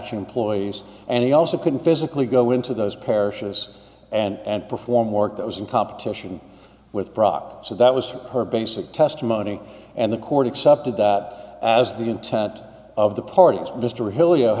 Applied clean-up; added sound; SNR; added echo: none; none; none; none.